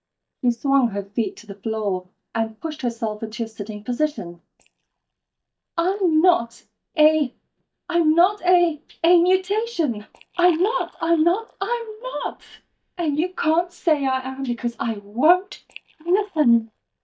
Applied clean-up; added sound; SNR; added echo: neural mask model DeepFilterNet 3.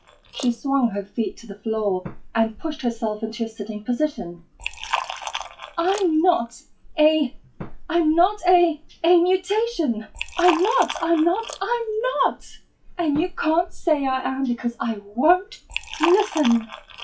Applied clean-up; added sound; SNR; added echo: classical method WPE with log-MMSE.